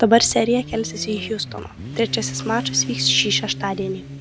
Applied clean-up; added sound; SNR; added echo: none; Motorcycle; 11 dB; none.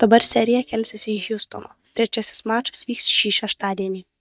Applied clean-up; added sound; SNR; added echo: neural mask model DeepFilterNet 3.